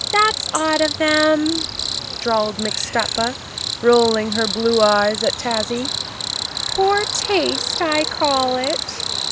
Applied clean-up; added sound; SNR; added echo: none; Cricket; 5 dB; none.